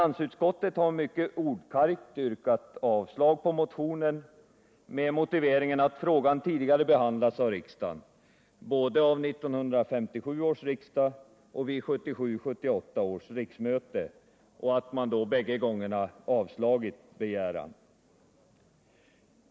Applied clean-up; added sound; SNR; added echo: none; none; none; none.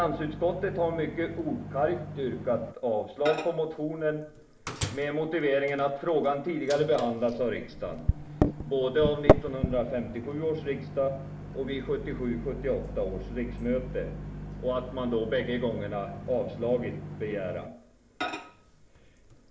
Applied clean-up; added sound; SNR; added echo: none; Microwave oven; 4 dB; reverberation time 0.5 s.